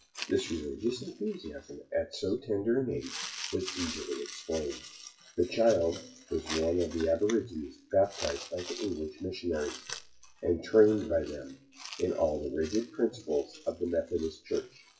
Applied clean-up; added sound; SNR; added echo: classical method WPE with log-MMSE.